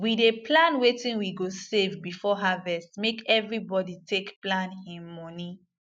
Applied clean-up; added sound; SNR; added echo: none; none; none; none.